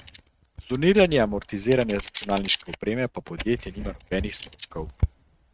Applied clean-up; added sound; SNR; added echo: neural mask model RNNoise.